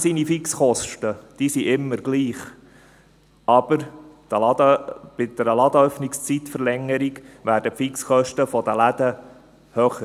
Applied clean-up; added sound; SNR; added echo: none; none; none; none.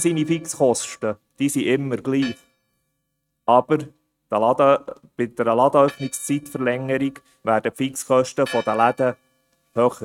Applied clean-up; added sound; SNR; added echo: neural mask model RNNoise.